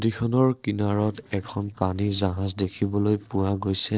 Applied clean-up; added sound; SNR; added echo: neural separator model SepFormer DNS4.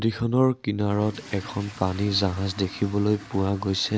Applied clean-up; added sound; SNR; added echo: none; Fill (with liquid) / Toilet flush; 19 dB; none.